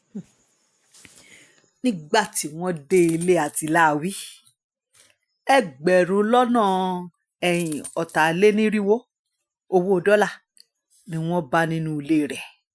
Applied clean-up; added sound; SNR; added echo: classical method Wiener filter.